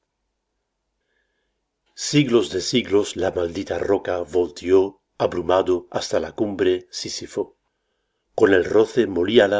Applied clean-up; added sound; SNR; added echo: none; none; none; none.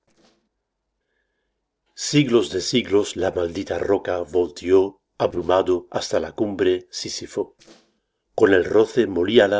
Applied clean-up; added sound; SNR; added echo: neural separator model SepFormer DNS4.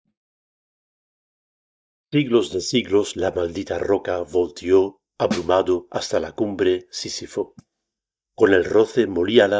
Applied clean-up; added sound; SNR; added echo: neural mask model DeepFilterNet 3.